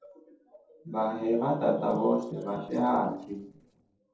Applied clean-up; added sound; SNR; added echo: neural separator model SepFormer DNS4.